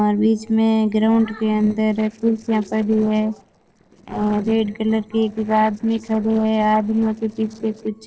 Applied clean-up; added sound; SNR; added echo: neural separator model SepFormer DNS4.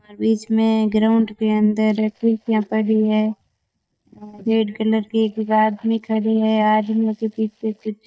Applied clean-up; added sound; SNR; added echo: neural mask model DeepFilterNet 3.